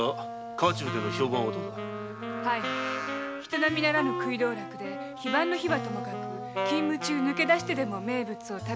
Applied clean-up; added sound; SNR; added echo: none; Wind instrument, woodwind instrument; 7 dB; none.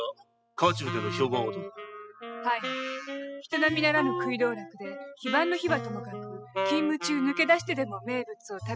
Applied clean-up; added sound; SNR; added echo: classical method spectral subtraction.